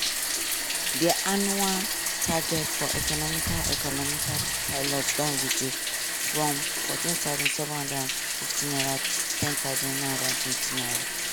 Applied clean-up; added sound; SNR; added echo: none; Bathtub (filling or washing); -4 dB; none.